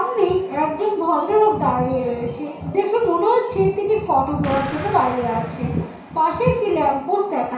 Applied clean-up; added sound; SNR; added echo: none; Explosion; 18 dB; reverberation time 0.6 s.